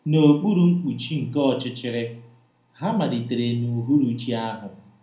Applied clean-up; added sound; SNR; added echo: none; none; none; reverberation time 0.5 s.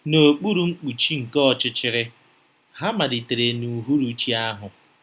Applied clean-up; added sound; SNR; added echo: none; none; none; none.